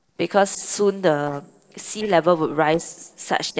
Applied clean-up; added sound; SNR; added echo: neural separator model SepFormer DNS4.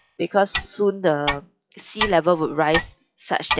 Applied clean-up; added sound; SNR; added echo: classical method WPE with log-MMSE.